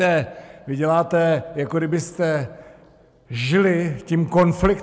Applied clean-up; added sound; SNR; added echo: none; none; none; none.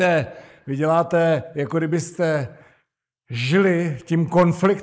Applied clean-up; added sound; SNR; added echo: neural mask model Resemble Enhance denoiser.